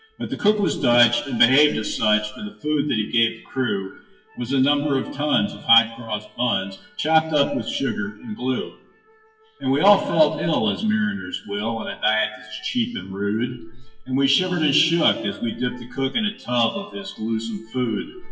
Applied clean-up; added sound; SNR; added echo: classical method WPE with log-MMSE.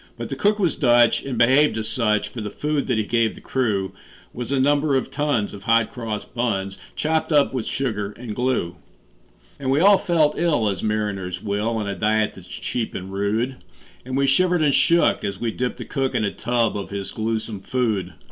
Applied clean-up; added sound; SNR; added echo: none; none; none; none.